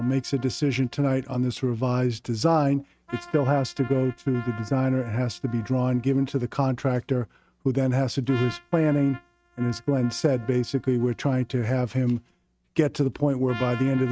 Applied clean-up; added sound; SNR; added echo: neural mask model RNNoise.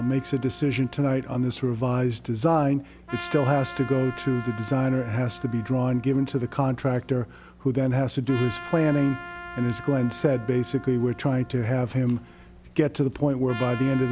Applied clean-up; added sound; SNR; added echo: none; Trumpet; 17 dB; none.